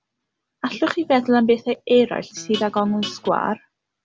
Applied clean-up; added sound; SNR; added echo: none; Guitar; 12 dB; none.